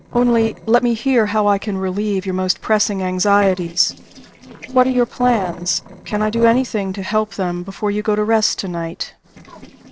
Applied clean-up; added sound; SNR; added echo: neural separator model SepFormer DNS4.